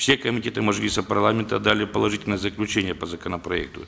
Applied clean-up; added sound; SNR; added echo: none; none; none; none.